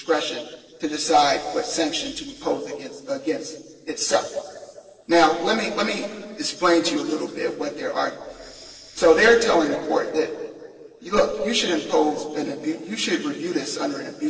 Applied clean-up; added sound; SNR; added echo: neural separator model SepFormer DNS4.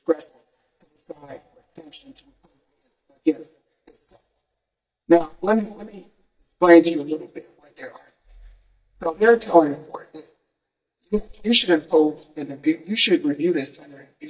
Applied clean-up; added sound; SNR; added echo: neural mask model DeepFilterNet 3.